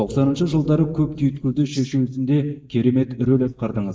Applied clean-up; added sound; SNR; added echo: neural mask model DeepFilterNet 3.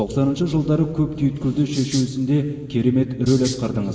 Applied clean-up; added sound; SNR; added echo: none; Rattle (instrument); 15 dB; reverberation time 2.8 s.